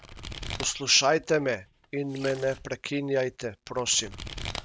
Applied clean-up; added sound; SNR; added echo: none; Domestic sounds, home sounds; 13 dB; none.